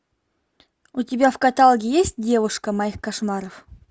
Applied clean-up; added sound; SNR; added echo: none; none; none; none.